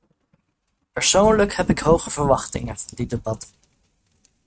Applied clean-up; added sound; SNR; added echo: neural mask model RNNoise.